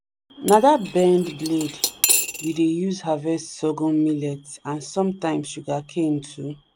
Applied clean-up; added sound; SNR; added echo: none; Cutlery, silverware / Dishes, pots, and pans; 4 dB; none.